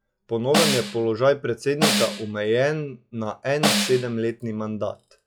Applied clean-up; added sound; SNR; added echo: classical method log-MMSE.